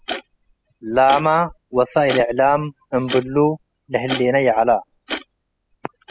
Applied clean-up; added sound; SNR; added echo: classical method spectral subtraction.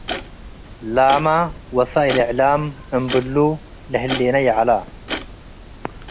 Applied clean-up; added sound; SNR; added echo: none; Clock; 12 dB; none.